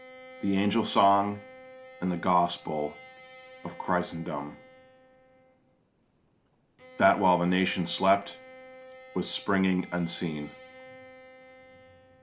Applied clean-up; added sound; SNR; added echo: none; Bowed string instrument; 20 dB; none.